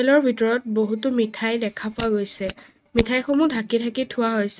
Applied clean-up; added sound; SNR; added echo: neural mask model RNNoise.